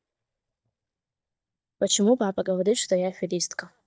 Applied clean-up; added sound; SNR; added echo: neural mask model DeepFilterNet 3.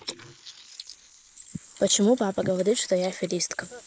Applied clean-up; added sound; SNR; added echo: neural mask model Resemble Enhance denoiser.